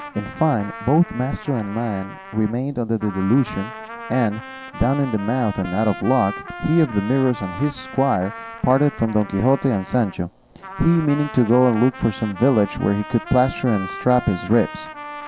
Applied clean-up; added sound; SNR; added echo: none; Trumpet; 14 dB; none.